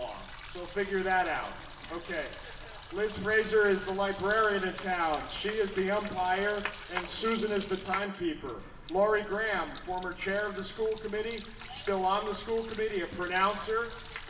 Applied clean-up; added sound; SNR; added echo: none; Water tap, faucet; 15 dB; reverberation time 1.1 s.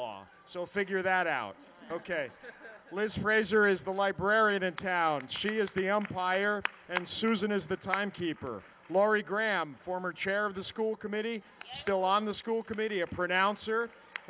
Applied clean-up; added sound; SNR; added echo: none; none; none; none.